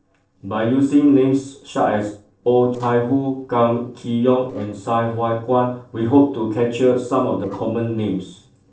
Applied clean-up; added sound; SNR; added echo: neural separator model SepFormer DNS4.